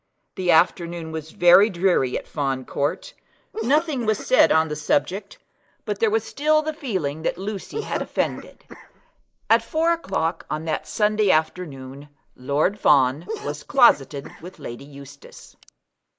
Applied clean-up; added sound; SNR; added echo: neural mask model Resemble Enhance denoiser.